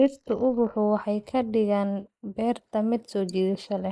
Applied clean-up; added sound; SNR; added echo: neural mask model Resemble Enhance denoiser.